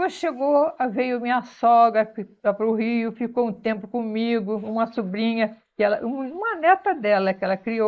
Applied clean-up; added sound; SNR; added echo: neural mask model Resemble Enhance denoiser.